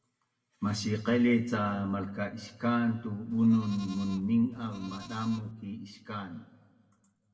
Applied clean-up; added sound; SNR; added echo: none; Livestock, farm animals, working animals; 19 dB; reverberation time 1.1 s.